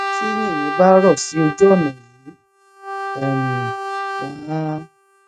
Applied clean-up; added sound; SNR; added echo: neural mask model RNNoise.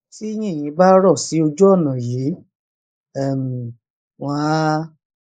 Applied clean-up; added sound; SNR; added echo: neural mask model Resemble Enhance denoiser.